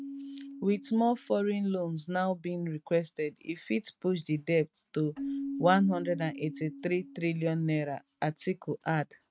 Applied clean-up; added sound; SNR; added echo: neural mask model RNNoise.